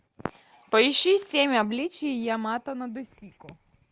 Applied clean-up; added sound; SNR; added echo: none; none; none; none.